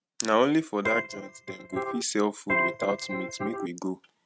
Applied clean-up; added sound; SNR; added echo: neural mask model RNNoise.